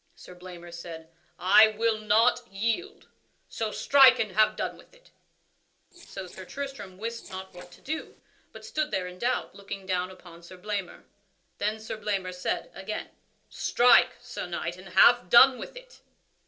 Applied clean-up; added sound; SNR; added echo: neural separator model SepFormer DNS4.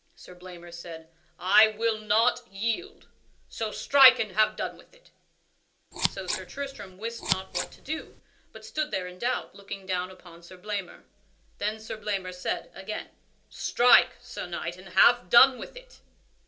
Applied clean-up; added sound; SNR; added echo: none; Scissors; 4 dB; reverberation time 0.2 s.